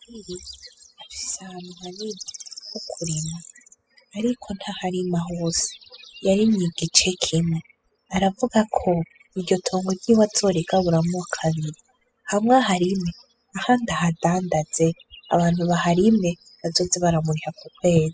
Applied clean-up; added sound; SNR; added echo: classical method spectral subtraction.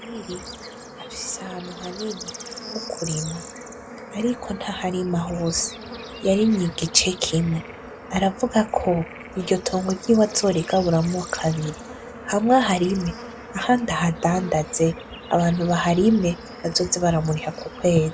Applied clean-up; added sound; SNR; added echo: none; Bird / Insect / Frog; 14 dB; none.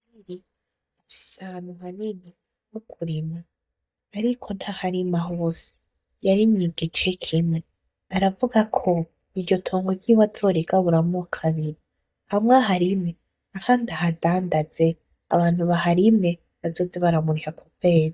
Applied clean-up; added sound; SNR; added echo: neural mask model DeepFilterNet 3.